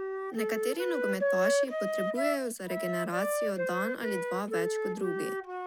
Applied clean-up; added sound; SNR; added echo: none; Wind instrument, woodwind instrument; -3 dB; none.